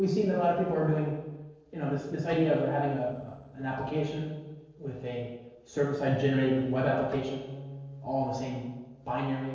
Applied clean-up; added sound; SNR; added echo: neural separator model SepFormer DNS4.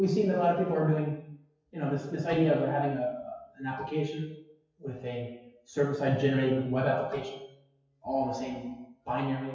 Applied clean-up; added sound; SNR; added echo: classical method WPE with log-MMSE.